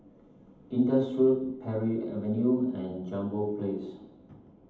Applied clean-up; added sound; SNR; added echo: none; none; none; reverberation time 0.8 s.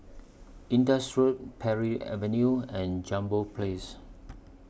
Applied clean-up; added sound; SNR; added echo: none; none; none; none.